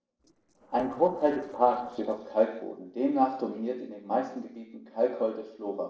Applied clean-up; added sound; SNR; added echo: neural separator model SepFormer DNS4.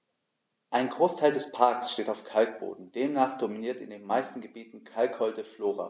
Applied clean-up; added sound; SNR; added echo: none; none; none; none.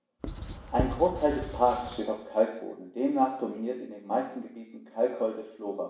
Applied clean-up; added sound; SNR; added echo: none; Writing; 7 dB; reverberation time 0.8 s.